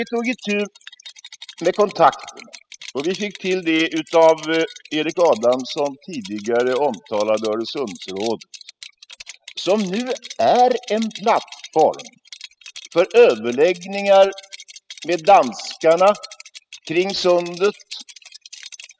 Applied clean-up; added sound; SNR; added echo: classical method spectral subtraction.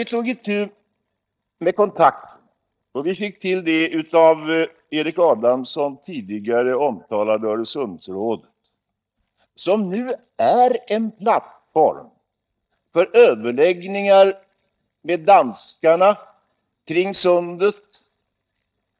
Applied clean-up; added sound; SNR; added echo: neural mask model DeepFilterNet 3.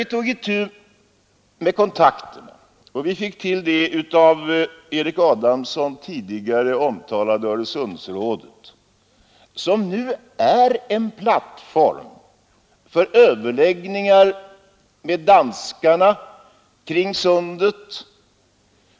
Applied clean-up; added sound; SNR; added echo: none; none; none; none.